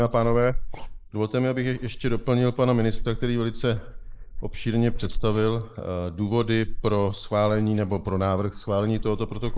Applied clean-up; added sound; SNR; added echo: neural mask model Resemble Enhance denoiser.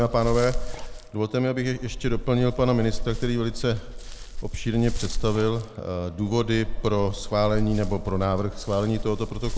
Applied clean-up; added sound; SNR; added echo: none; Dog; 5 dB; none.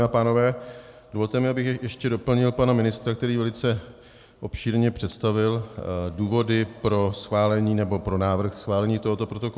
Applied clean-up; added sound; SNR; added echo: none; none; none; none.